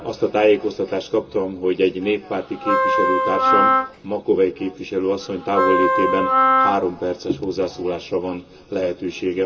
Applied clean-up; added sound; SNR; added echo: none; Wind instrument, woodwind instrument; -3 dB; reverberation time 0.2 s.